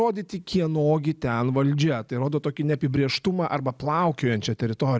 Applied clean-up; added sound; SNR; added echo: none; none; none; none.